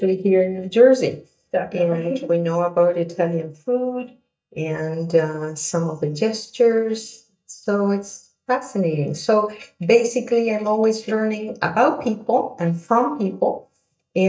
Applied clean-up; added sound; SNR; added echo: neural mask model DeepFilterNet 3.